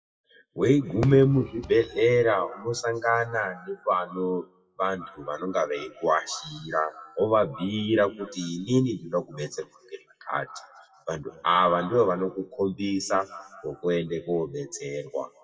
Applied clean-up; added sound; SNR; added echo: classical method WPE with log-MMSE.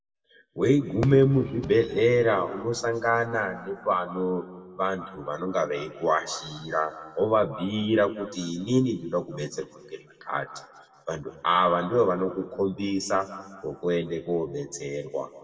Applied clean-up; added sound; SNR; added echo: none; Fireworks; 14 dB; reverberation time 1.4 s.